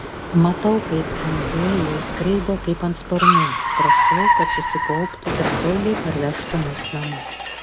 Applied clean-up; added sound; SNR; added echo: none; Car; -1 dB; reverberation time 0.6 s.